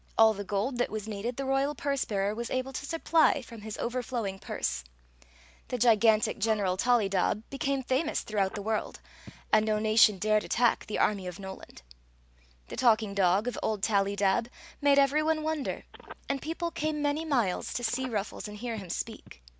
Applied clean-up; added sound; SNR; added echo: none; Telephone + Wind instrument, woodwind instrument; 20 dB; none.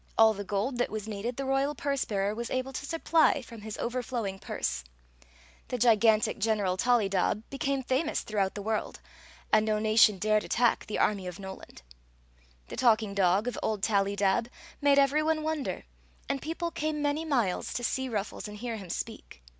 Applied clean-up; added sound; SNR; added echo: none; none; none; none.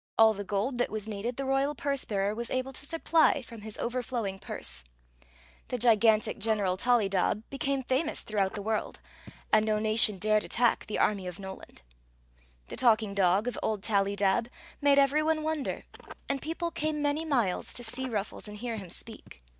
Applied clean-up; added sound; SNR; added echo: neural mask model DeepFilterNet 3.